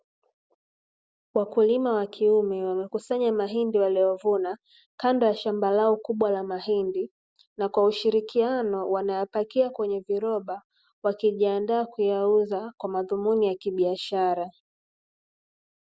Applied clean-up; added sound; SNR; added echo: none; none; none; none.